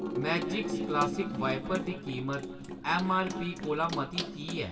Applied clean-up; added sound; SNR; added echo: none; Sink (filling or washing) / Water tap, faucet; 4 dB; reverberation time 1.5 s.